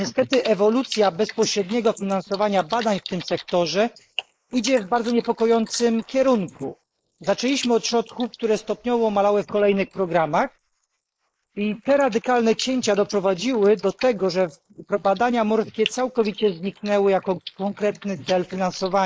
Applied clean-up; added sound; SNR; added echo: neural mask model Resemble Enhance denoiser.